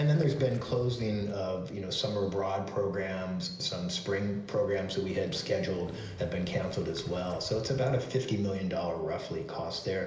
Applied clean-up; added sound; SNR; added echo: none; Motorcycle; 19 dB; reverberation time 1.4 s.